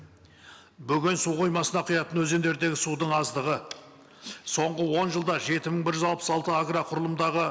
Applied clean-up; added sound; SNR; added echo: none; none; none; none.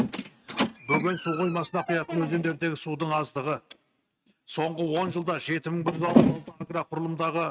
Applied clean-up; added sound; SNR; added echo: neural mask model RNNoise.